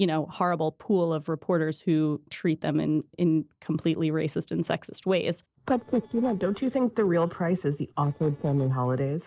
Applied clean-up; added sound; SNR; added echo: neural separator model SepFormer DNS4.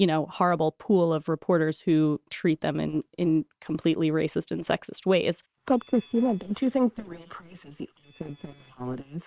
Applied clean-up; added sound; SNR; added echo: neural separator model SepFormer WHAM!.